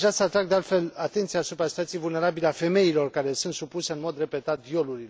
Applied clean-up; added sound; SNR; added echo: none; none; none; none.